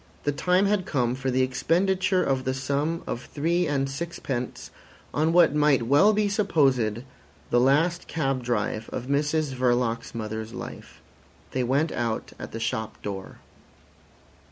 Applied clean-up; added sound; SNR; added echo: none; none; none; none.